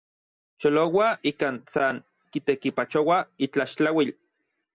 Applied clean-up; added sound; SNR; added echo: none; none; none; none.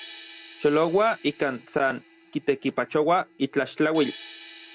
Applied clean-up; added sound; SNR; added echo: none; Crash cymbal; 15 dB; none.